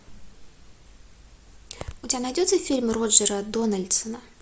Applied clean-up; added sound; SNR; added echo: none; none; none; none.